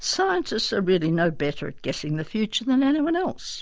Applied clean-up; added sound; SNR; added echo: none; none; none; none.